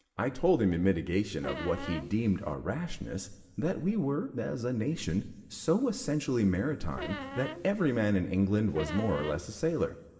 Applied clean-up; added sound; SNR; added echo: none; Squeak; 11 dB; reverberation time 1.3 s.